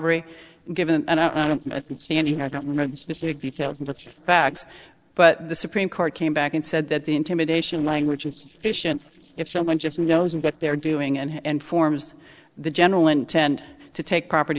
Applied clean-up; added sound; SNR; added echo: neural separator model SepFormer DNS4.